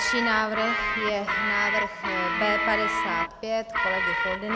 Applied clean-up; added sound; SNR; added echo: none; Guitar; -2 dB; none.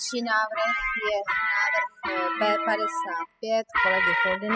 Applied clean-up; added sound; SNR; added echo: classical method spectral subtraction.